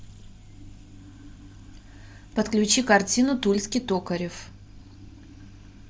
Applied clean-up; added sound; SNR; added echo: none; none; none; none.